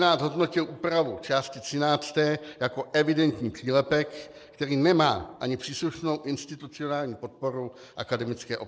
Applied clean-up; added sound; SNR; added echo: neural mask model Resemble Enhance denoiser.